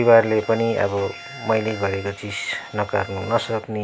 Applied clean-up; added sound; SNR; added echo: none; Bowed string instrument; 18 dB; none.